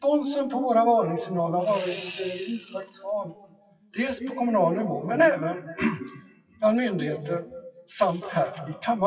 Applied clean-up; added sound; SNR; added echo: classical method WPE with log-MMSE.